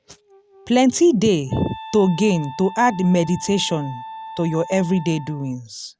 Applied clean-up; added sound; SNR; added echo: none; Wind instrument, woodwind instrument; 16 dB; none.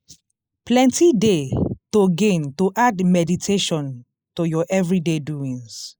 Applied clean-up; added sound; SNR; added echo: neural mask model Resemble Enhance denoiser.